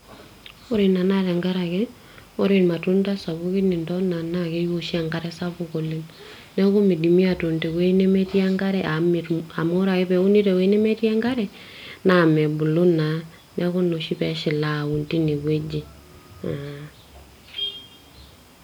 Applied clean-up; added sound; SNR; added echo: none; none; none; none.